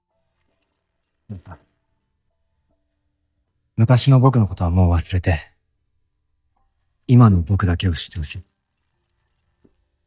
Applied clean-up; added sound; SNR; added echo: neural mask model DeepFilterNet 3.